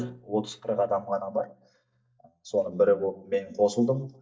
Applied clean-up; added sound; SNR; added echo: neural mask model DeepFilterNet 3.